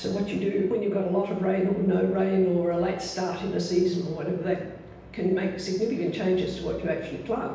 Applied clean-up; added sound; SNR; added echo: none; none; none; reverberation time 0.9 s.